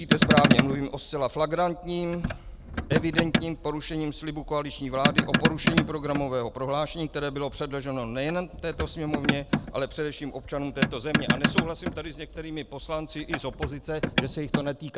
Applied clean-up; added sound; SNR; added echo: none; Motor vehicle (road); -3 dB; none.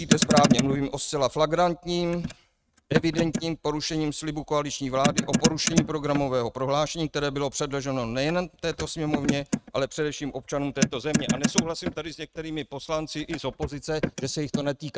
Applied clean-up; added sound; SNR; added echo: neural mask model RNNoise.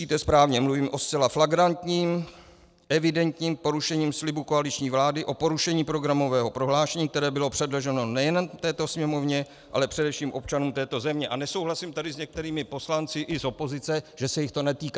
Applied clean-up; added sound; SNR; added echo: none; none; none; none.